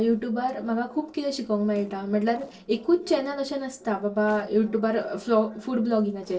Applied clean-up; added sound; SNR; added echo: neural separator model SepFormer DNS4.